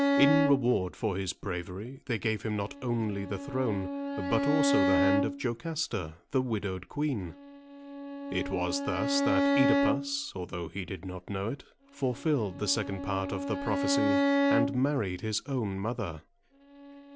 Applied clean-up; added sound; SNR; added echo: none; Bowed string instrument; 0 dB; none.